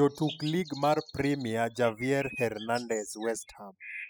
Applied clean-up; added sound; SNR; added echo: classical method spectral subtraction.